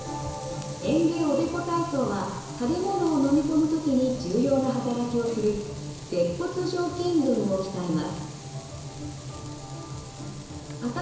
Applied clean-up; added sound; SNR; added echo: none; Frying (food); 12 dB; reverberation time 1.0 s.